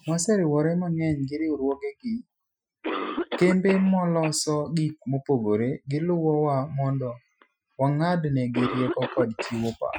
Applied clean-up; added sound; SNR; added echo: classical method Wiener filter.